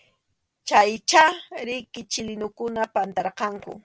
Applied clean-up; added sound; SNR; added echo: none; none; none; none.